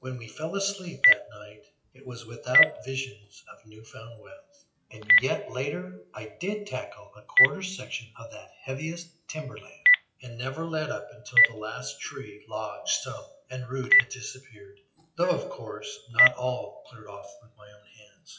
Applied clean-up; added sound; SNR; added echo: classical method WPE with log-MMSE.